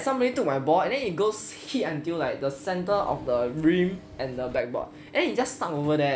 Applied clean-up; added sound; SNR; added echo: none; Engine / Mechanisms; 20 dB; none.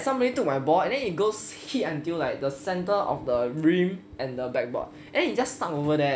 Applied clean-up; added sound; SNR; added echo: none; none; none; none.